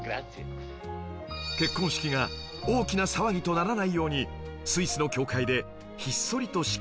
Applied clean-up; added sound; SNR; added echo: none; none; none; none.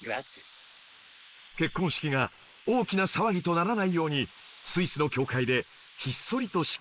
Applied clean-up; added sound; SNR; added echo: neural mask model Resemble Enhance denoiser.